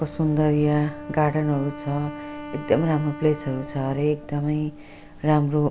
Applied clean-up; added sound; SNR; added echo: none; Wind instrument, woodwind instrument; 15 dB; none.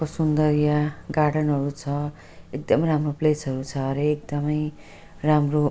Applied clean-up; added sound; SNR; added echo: none; none; none; none.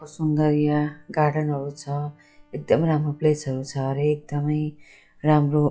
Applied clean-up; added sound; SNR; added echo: classical method log-MMSE.